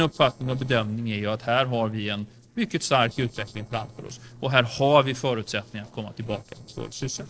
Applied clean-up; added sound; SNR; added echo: neural separator model SepFormer DNS4.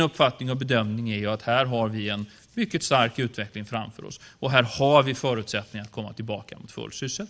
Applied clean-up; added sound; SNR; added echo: none; none; none; none.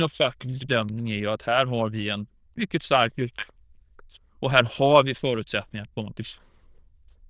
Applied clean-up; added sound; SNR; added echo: neural diffusion model UNIVERSE++.